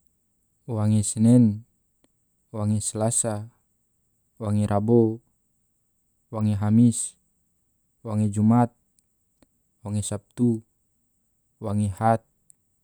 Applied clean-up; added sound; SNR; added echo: none; none; none; none.